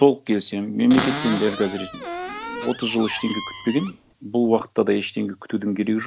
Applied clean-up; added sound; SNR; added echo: none; Cupboard open or close; 8 dB; none.